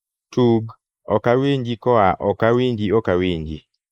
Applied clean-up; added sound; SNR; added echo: neural mask model Resemble Enhance denoiser.